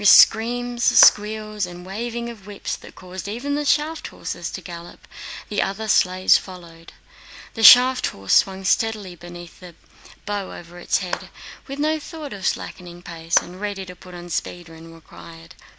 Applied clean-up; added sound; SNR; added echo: none; Clapping; 12 dB; none.